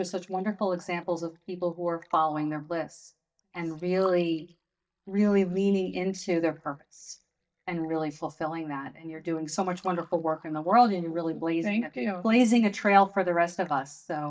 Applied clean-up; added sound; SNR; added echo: neural mask model DeepFilterNet 3.